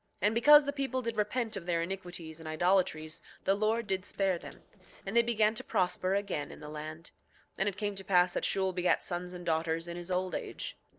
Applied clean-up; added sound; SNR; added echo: neural separator model SepFormer DNS4.